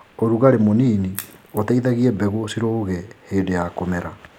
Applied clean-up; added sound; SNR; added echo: none; Crack; 18 dB; none.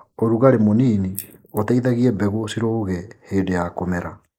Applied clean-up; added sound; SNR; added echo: neural mask model Resemble Enhance denoiser.